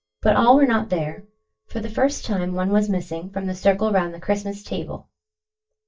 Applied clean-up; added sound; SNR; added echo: neural mask model DeepFilterNet 3.